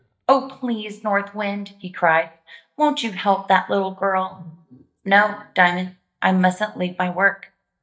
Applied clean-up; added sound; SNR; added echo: neural mask model DeepFilterNet 3.